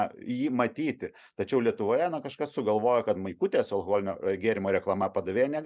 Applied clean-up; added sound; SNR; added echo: none; none; none; none.